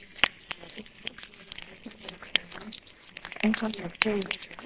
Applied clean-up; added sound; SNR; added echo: neural separator model SepFormer WHAMR!.